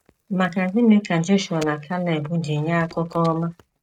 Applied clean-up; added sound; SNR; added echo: neural mask model RNNoise.